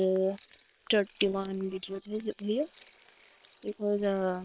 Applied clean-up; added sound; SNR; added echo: neural separator model SepFormer WHAM!.